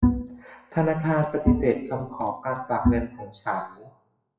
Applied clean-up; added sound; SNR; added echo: classical method WPE with log-MMSE.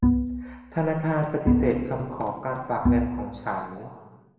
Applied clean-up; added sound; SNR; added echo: none; Bowed string instrument; -2 dB; reverberation time 1.2 s.